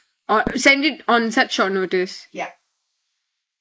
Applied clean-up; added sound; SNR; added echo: neural mask model Resemble Enhance denoiser.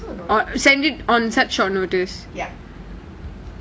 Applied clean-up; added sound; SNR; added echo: none; none; none; none.